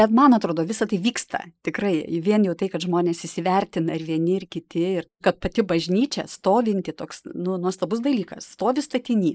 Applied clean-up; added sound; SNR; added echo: neural mask model Resemble Enhance denoiser.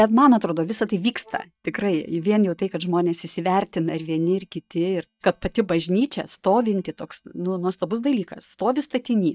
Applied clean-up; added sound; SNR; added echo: neural mask model DeepFilterNet 3.